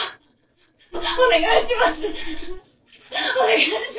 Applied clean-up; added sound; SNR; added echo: neural separator model SepFormer DNS4.